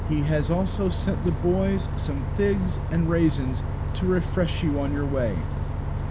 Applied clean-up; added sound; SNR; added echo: none; Bus; 1 dB; none.